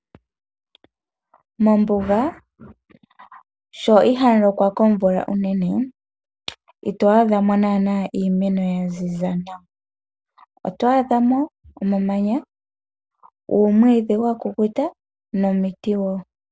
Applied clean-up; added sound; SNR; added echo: none; none; none; none.